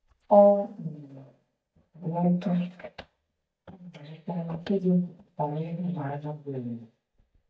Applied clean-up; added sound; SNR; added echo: neural mask model DeepFilterNet 3.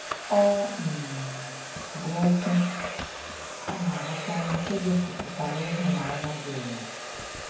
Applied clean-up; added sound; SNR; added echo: none; Domestic sounds, home sounds; 7 dB; reverberation time 0.9 s.